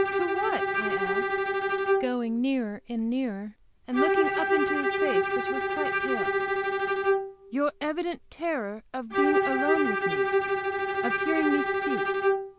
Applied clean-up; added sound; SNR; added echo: none; Bowed string instrument; -4 dB; none.